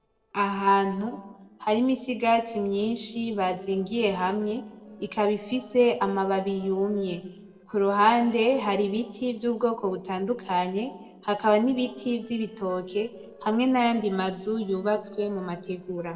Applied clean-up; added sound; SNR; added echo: neural separator model SepFormer DNS4.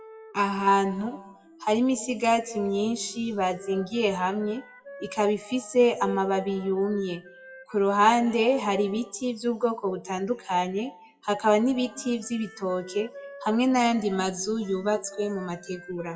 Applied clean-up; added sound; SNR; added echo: classical method WPE with log-MMSE.